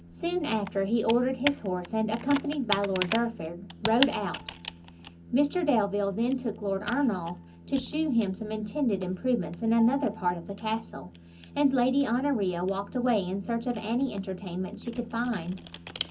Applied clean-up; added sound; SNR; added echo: none; Computer keyboard; 14 dB; reverberation time 0.4 s.